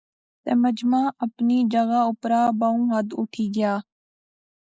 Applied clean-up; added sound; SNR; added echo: neural mask model Resemble Enhance denoiser.